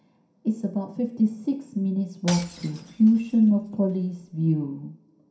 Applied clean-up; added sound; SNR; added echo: none; Shatter / Crushing; 17 dB; reverberation time 0.5 s.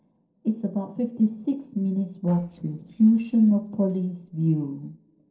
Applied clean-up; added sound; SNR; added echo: neural separator model SepFormer DNS4.